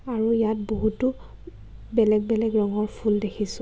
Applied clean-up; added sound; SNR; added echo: none; none; none; none.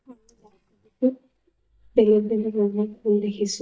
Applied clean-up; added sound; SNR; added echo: neural mask model DeepFilterNet 3.